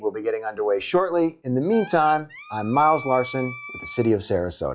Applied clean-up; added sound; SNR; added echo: classical method log-MMSE.